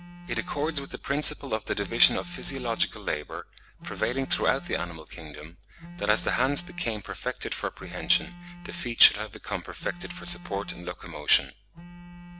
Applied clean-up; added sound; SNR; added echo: none; Telephone; 17 dB; none.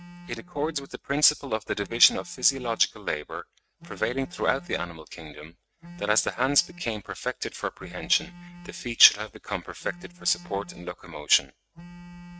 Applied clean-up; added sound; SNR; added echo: neural mask model RNNoise.